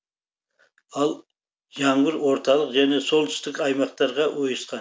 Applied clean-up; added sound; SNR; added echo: none; none; none; none.